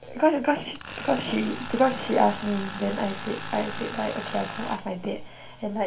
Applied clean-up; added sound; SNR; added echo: none; Tools; 12 dB; reverberation time 0.2 s.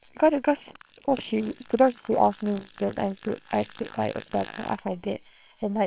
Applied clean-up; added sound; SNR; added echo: neural separator model SepFormer WHAMR!.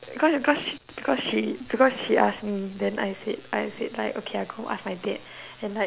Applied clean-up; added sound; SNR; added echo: none; none; none; none.